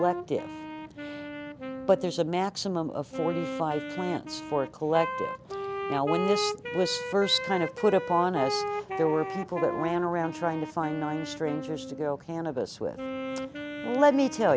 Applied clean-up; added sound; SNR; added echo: none; Wind instrument, woodwind instrument; 7 dB; none.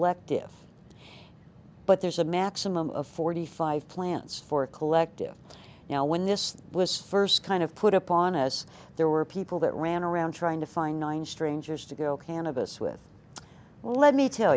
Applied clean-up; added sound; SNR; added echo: none; none; none; none.